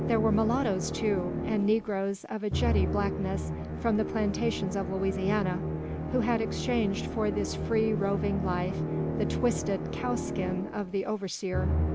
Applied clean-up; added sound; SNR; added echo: none; Musical instrument; 2 dB; none.